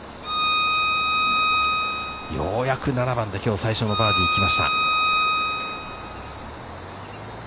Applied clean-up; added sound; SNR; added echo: none; Bowed string instrument; -4 dB; none.